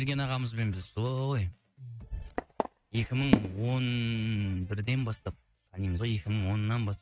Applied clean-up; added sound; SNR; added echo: neural mask model RNNoise.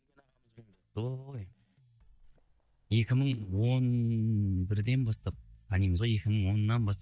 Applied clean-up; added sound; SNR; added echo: neural mask model DeepFilterNet 3.